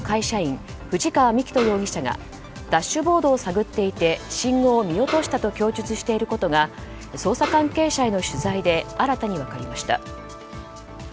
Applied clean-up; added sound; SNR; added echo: none; Snare drum; 11 dB; none.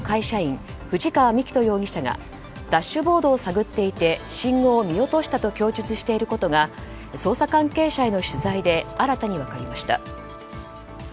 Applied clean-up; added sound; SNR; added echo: none; none; none; none.